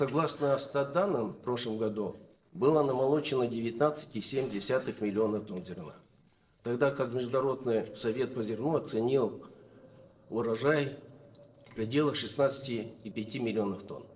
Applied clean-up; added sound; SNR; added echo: neural separator model SepFormer DNS4.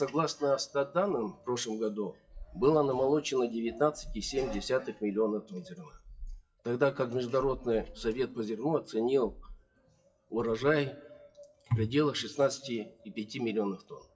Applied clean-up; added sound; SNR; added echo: classical method WPE with log-MMSE.